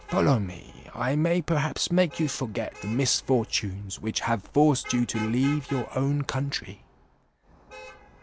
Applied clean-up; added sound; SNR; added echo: none; Traffic noise, roadway noise / Vehicle horn, car horn, honking; 18 dB; none.